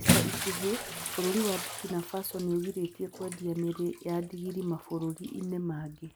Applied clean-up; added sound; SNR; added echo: none; Bathtub (filling or washing) / Splash, splatter; 2 dB; none.